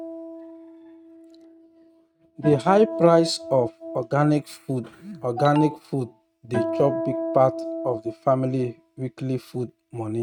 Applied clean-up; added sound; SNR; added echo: neural mask model RNNoise.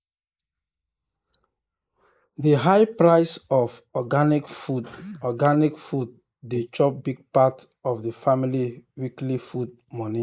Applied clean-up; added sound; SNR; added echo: neural mask model Resemble Enhance denoiser.